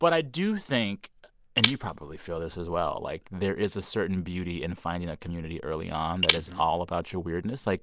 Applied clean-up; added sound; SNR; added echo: none; Shatter; 2 dB; none.